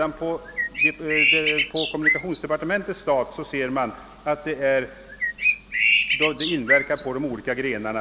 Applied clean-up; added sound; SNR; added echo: none; Bird; -4 dB; none.